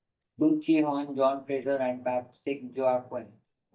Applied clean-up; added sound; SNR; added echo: neural mask model DeepFilterNet 3.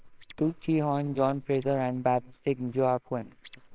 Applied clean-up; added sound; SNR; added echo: neural separator model SepFormer WHAMR!.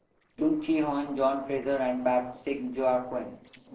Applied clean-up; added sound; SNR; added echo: neural separator model SepFormer DNS4.